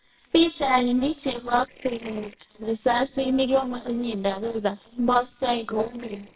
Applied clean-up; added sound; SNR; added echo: neural separator model SepFormer WHAMR!.